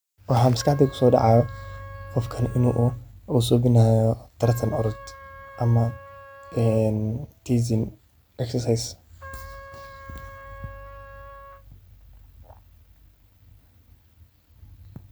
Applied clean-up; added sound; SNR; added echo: none; Trumpet; 20 dB; none.